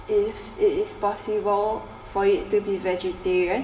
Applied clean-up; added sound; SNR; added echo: none; none; none; reverberation time 2.4 s.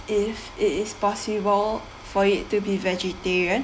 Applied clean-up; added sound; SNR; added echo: none; none; none; none.